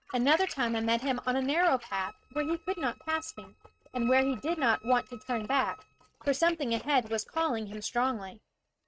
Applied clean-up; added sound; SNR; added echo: neural mask model RNNoise.